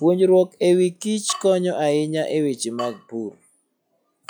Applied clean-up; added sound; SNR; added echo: classical method log-MMSE.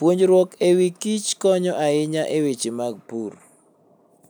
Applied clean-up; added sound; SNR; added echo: none; none; none; none.